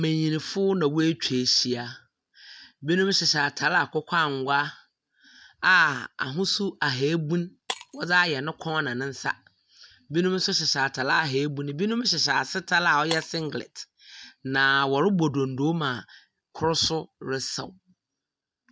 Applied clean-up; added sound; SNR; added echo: none; Shatter; 19 dB; none.